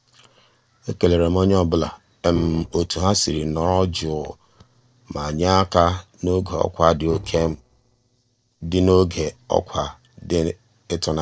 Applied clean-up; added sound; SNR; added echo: neural separator model SepFormer DNS4.